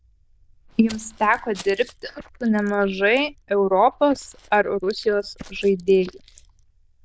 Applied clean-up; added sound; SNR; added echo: neural diffusion model UNIVERSE++.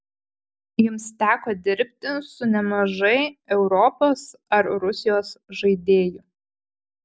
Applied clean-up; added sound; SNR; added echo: none; none; none; none.